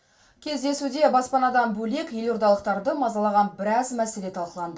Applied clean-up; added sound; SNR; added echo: none; none; none; reverberation time 0.2 s.